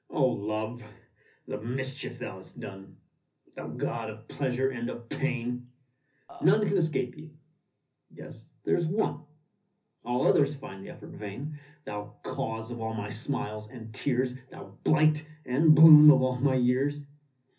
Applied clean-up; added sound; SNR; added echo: none; Burping, eructation; 17 dB; reverberation time 0.4 s.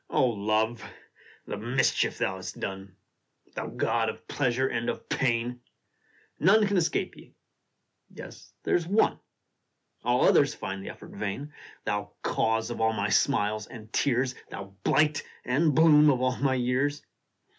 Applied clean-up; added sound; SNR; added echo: none; none; none; none.